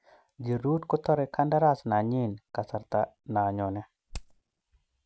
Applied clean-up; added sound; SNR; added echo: none; Hammer; 12 dB; none.